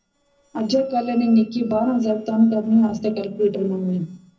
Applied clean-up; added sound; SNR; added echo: neural separator model SepFormer DNS4.